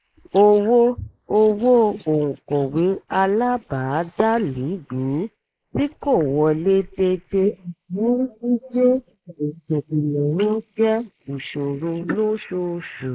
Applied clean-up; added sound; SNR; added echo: neural mask model Resemble Enhance denoiser.